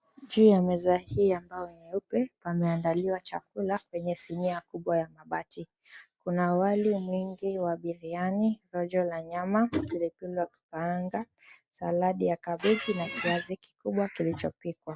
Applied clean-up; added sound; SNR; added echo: none; Squeak; 6 dB; none.